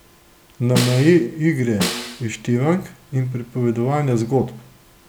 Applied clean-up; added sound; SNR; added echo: none; Snare drum; 7 dB; none.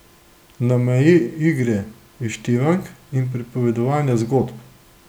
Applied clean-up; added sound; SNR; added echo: none; none; none; none.